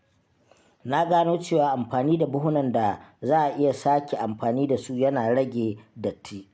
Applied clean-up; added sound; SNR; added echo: none; none; none; none.